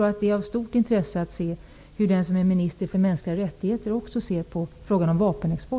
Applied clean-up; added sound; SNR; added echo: none; none; none; none.